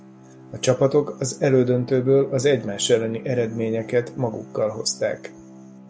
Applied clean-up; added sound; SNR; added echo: none; Bowed string instrument; 18 dB; none.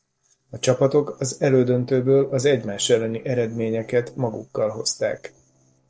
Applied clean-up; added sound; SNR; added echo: neural separator model SepFormer DNS4.